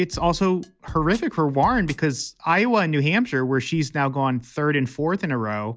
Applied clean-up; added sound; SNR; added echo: none; Drum kit; 15 dB; none.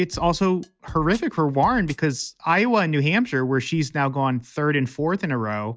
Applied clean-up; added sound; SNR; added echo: neural mask model RNNoise.